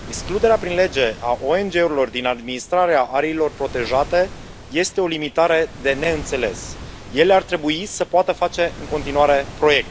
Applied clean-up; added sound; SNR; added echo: none; Waves, surf; 15 dB; none.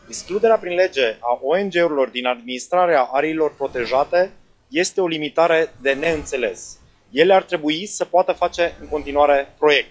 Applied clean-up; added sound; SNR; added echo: classical method log-MMSE.